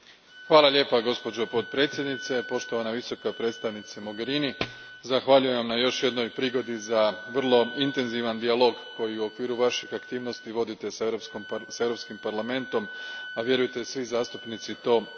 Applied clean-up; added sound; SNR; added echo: none; Wind instrument, woodwind instrument; 16 dB; none.